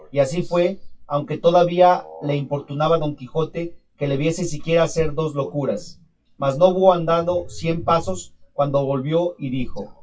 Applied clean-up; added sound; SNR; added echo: classical method WPE with log-MMSE.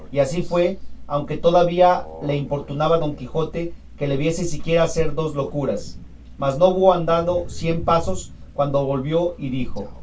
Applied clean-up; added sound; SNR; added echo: none; Crow; 16 dB; reverberation time 0.2 s.